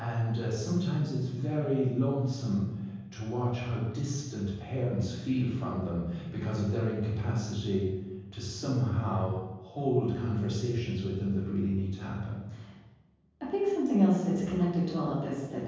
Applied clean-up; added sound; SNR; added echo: none; none; none; reverberation time 1.3 s.